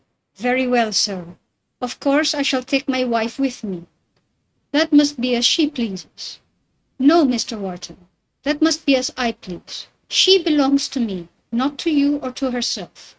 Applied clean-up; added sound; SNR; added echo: neural mask model RNNoise.